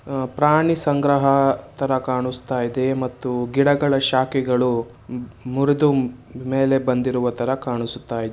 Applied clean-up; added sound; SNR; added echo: none; none; none; none.